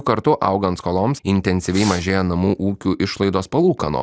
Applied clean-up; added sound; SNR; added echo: none; Fireworks; 17 dB; none.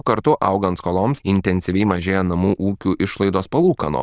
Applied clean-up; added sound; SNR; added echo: neural diffusion model UNIVERSE++.